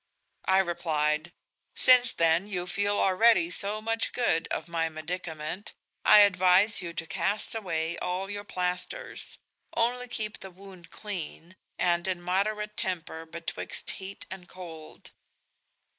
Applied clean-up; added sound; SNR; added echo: neural mask model Resemble Enhance denoiser.